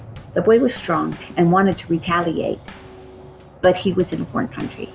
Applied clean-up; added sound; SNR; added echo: none; Bass drum / Snare drum / Drum kit; 18 dB; none.